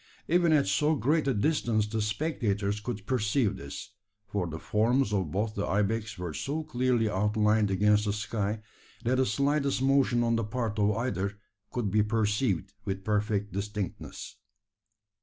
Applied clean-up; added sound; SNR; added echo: none; none; none; none.